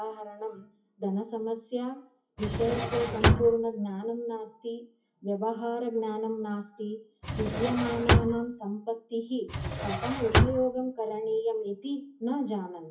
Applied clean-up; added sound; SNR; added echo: classical method WPE with log-MMSE.